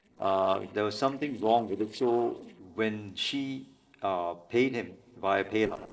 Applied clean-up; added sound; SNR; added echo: neural separator model SepFormer DNS4.